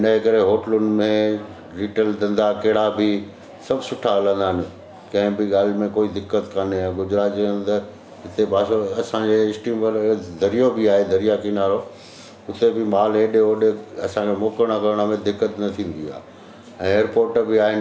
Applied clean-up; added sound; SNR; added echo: none; none; none; none.